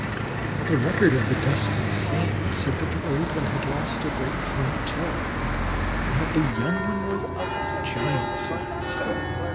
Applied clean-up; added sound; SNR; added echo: none; Church bell / Traffic noise, roadway noise; -2 dB; none.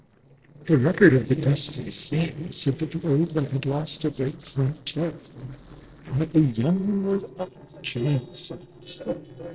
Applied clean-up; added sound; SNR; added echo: neural separator model SepFormer DNS4.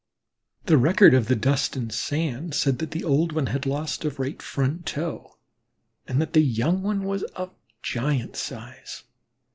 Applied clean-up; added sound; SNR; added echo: none; none; none; none.